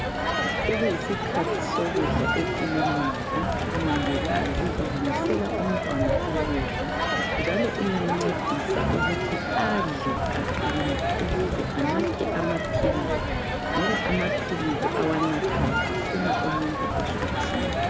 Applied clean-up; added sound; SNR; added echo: none; Crowd; -4 dB; none.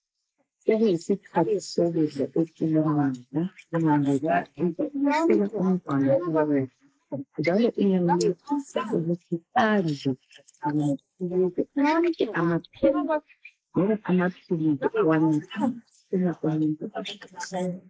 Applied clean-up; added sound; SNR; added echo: neural mask model Resemble Enhance denoiser.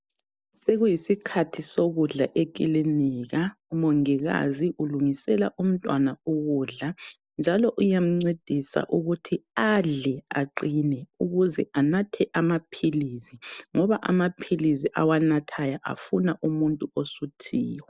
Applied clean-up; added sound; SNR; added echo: none; none; none; none.